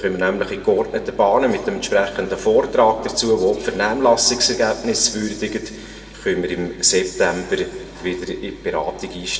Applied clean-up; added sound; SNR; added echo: none; none; none; reverberation time 1.8 s.